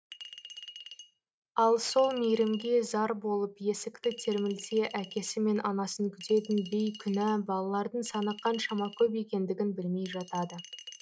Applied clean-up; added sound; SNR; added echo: neural mask model RNNoise.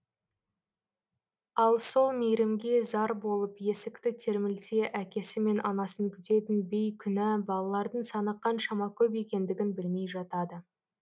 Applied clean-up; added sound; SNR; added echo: none; none; none; none.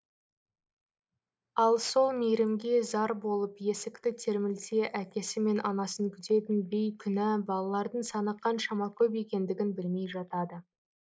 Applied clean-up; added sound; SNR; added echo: neural mask model Resemble Enhance denoiser.